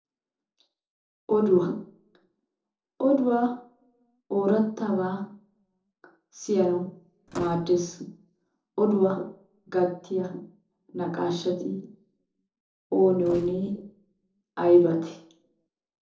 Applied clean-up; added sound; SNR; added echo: neural separator model SepFormer DNS4.